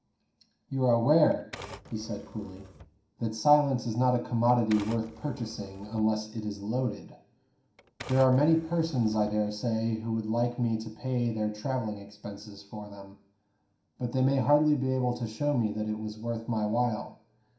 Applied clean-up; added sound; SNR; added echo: none; Typewriter; 19 dB; reverberation time 0.5 s.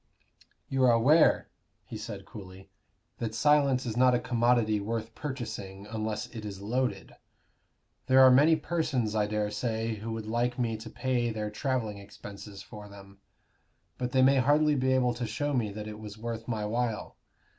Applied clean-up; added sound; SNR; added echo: none; none; none; none.